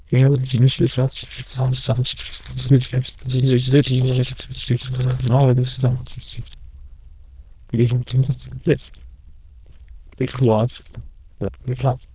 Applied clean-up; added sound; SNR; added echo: neural diffusion model UNIVERSE++.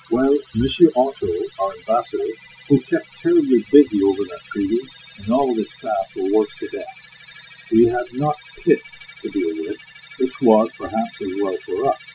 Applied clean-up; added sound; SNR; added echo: classical method Wiener filter.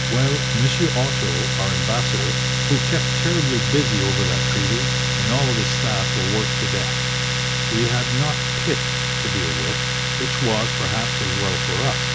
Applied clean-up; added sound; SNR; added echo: none; Domestic sounds, home sounds; -5 dB; none.